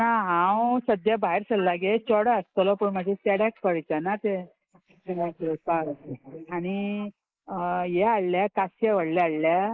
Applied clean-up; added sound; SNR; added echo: neural mask model Resemble Enhance denoiser.